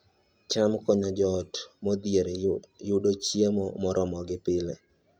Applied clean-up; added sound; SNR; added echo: none; none; none; none.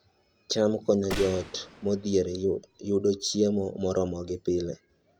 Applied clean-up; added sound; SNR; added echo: none; Gunshot, gunfire; 14 dB; none.